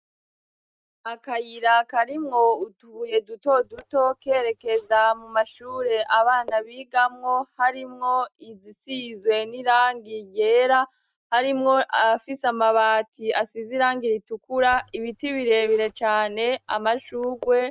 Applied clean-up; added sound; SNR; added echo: neural mask model RNNoise.